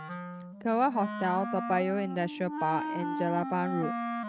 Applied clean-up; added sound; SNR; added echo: neural mask model RNNoise.